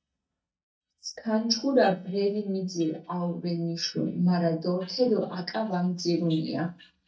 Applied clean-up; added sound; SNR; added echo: neural mask model DeepFilterNet 3.